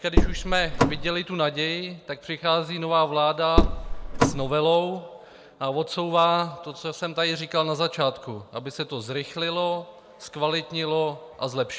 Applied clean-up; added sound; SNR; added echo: none; Car; -4 dB; none.